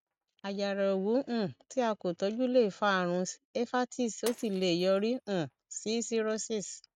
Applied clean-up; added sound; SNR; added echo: neural mask model RNNoise.